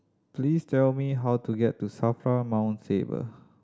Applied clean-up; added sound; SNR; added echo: none; none; none; none.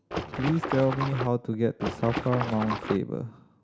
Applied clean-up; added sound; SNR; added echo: none; Water / Splash, splatter; 4 dB; none.